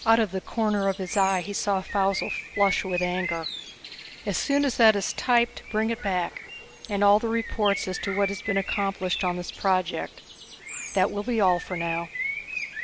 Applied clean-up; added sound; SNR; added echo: none; Bird; 10 dB; none.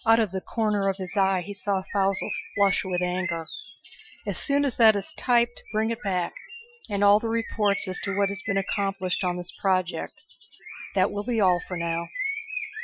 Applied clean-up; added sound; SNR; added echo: classical method Wiener filter.